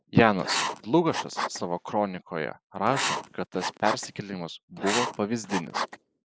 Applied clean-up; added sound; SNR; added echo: neural mask model Resemble Enhance denoiser.